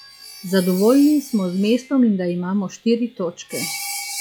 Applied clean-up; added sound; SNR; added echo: classical method log-MMSE.